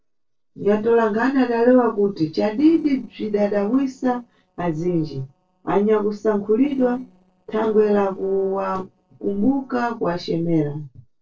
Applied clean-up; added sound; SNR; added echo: neural separator model SepFormer DNS4.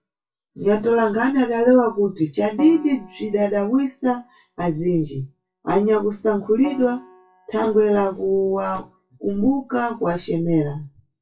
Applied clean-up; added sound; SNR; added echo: classical method WPE with log-MMSE.